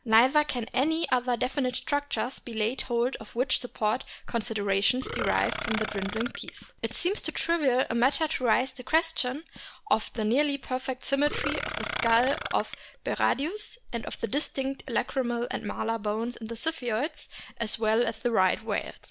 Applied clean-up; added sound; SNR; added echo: none; Burping, eructation; 6 dB; none.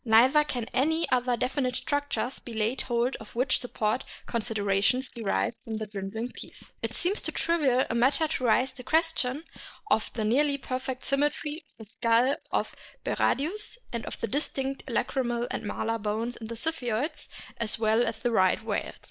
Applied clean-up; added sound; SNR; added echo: neural mask model Resemble Enhance denoiser.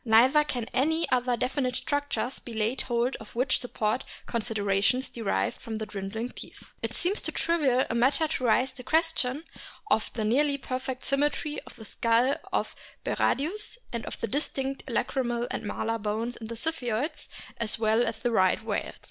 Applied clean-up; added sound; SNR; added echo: none; none; none; none.